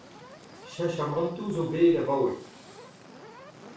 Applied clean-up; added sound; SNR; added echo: none; Fire; 19 dB; reverberation time 0.4 s.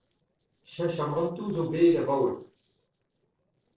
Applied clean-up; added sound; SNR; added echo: neural separator model SepFormer DNS4.